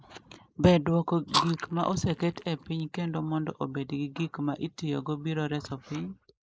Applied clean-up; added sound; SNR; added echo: neural mask model Resemble Enhance denoiser.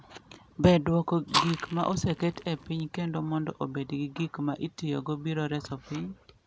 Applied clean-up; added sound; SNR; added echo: none; Fire; 4 dB; none.